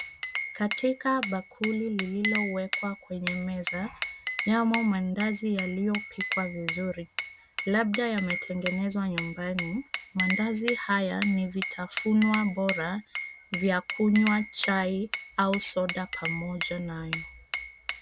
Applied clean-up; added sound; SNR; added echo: none; Glass; 2 dB; none.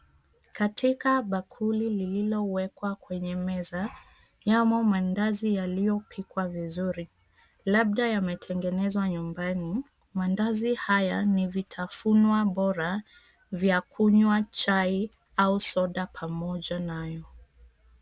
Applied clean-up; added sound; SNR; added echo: none; none; none; none.